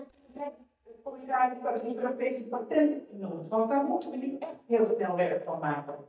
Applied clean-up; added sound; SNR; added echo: neural mask model DeepFilterNet 3.